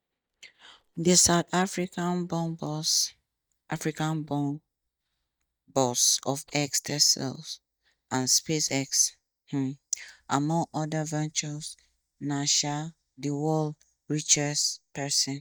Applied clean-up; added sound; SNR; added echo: neural mask model DeepFilterNet 3.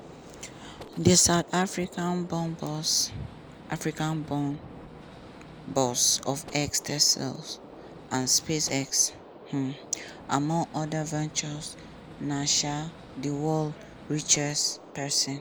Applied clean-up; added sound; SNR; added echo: none; Gunshot, gunfire; 17 dB; none.